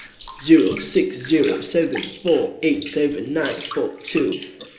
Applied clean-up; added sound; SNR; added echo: neural mask model Resemble Enhance denoiser.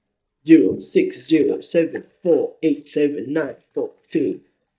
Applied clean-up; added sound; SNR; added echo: neural mask model DeepFilterNet 3.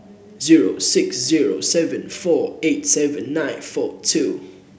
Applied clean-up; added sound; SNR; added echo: none; none; none; none.